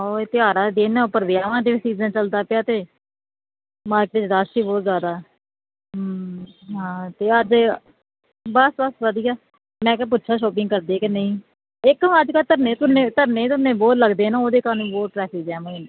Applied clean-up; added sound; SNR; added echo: none; none; none; none.